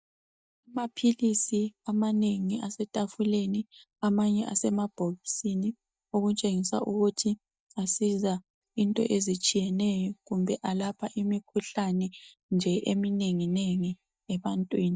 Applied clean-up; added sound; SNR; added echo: neural mask model DeepFilterNet 3.